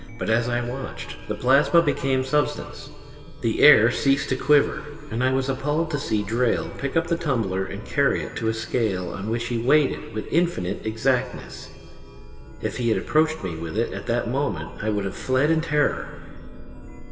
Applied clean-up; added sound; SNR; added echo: none; Chime; 14 dB; reverberation time 2.2 s.